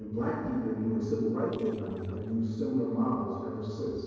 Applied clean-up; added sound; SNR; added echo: neural separator model SepFormer DNS4.